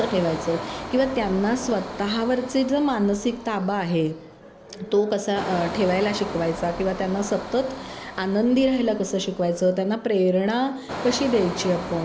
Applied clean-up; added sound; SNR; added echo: none; Engine; 12 dB; none.